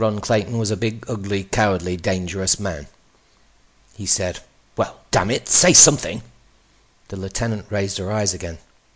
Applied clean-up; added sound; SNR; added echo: none; none; none; none.